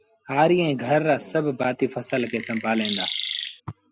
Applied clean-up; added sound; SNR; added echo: none; Chirp, tweet; 6 dB; none.